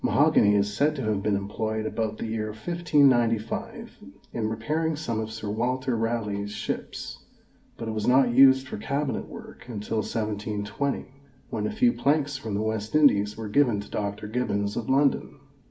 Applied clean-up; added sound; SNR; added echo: none; none; none; reverberation time 0.5 s.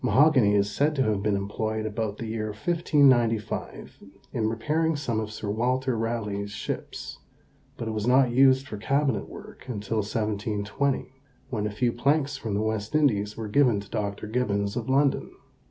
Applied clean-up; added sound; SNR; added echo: none; none; none; none.